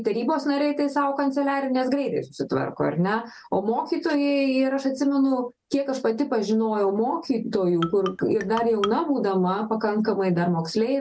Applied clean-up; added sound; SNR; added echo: none; Marimba, xylophone; 11 dB; none.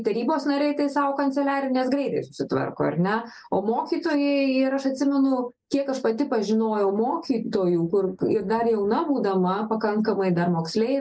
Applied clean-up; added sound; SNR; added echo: neural mask model Resemble Enhance denoiser.